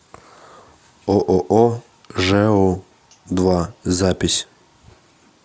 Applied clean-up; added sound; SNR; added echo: none; none; none; none.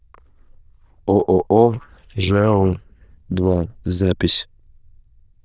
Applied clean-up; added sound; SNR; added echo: neural diffusion model UNIVERSE++.